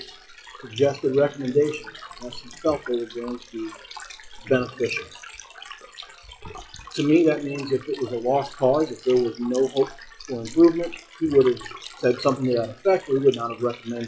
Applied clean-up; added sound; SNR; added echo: classical method WPE with log-MMSE.